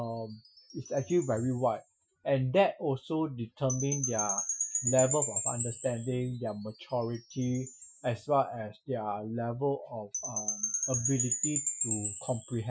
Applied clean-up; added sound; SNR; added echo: classical method Wiener filter.